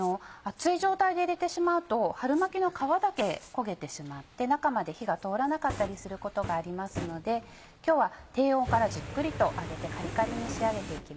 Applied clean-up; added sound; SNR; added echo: none; Fire; 13 dB; none.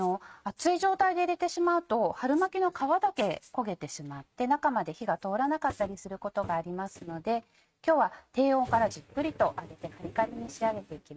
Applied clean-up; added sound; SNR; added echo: neural mask model RNNoise.